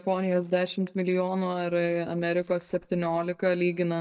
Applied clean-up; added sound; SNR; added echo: neural mask model DeepFilterNet 3.